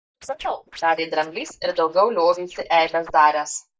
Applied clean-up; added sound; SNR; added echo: neural mask model DeepFilterNet 3.